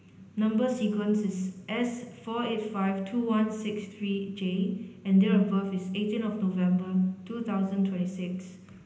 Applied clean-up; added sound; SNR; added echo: none; none; none; reverberation time 0.9 s.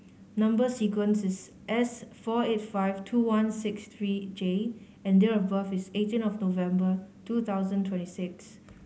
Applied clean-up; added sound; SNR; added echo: none; none; none; none.